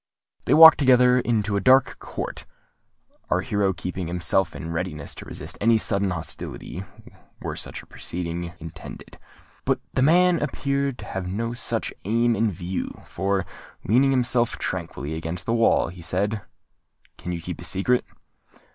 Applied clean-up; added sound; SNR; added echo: none; none; none; none.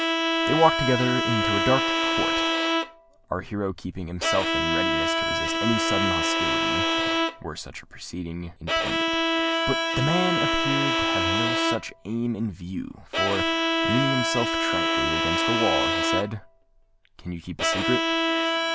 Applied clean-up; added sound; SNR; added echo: none; Bowed string instrument; -4 dB; none.